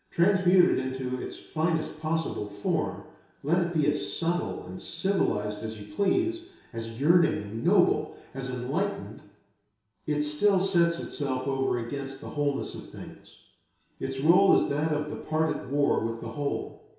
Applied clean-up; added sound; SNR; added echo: none; none; none; reverberation time 0.7 s.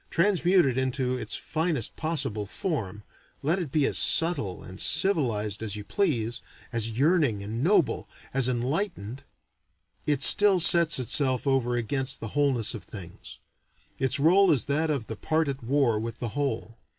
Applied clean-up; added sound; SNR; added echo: none; none; none; none.